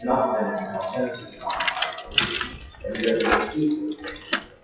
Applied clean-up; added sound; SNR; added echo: classical method WPE with log-MMSE.